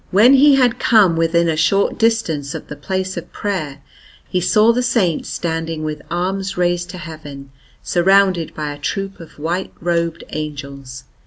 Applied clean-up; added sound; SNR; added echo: none; none; none; none.